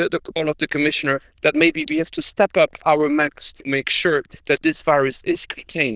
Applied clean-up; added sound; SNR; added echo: neural diffusion model UNIVERSE++.